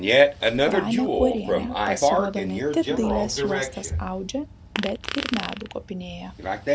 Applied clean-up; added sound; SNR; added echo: none; Fart; -4 dB; none.